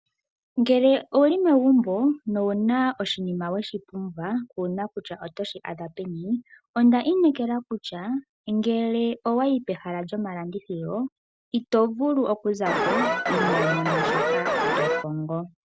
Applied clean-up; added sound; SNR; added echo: none; Alarm; -1 dB; none.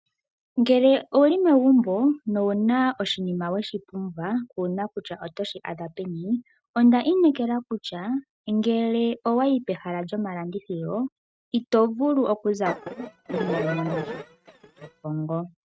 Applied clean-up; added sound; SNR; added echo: neural mask model RNNoise.